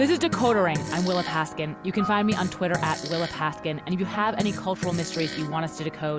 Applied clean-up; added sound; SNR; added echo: none; Fart; 11 dB; none.